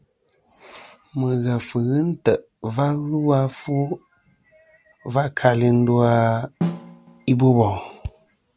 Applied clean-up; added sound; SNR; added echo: none; Snare drum; 7 dB; none.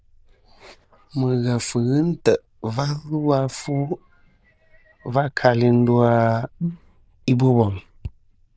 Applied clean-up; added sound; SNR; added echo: neural diffusion model UNIVERSE++.